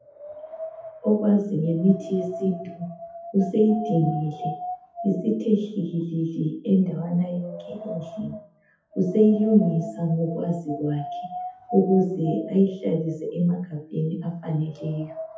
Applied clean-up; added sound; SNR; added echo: classical method WPE with log-MMSE.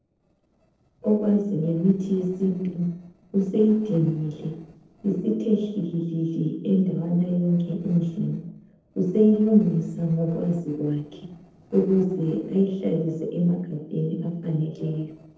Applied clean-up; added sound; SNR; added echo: neural separator model SepFormer DNS4.